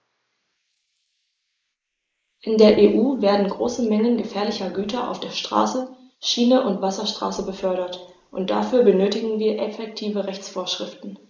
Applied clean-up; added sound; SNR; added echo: neural mask model Resemble Enhance denoiser.